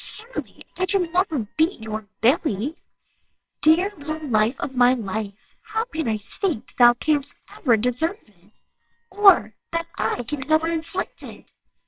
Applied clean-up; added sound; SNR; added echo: neural separator model SepFormer WHAMR!.